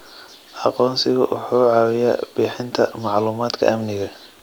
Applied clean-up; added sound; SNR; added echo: none; none; none; none.